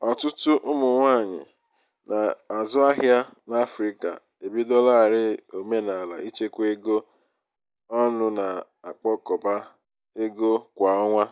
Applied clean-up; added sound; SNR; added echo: none; none; none; none.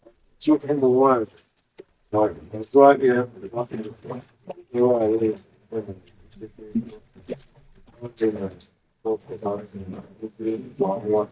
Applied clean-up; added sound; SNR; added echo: neural mask model DeepFilterNet 3.